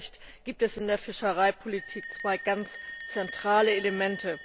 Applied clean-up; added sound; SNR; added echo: none; Bell; 13 dB; none.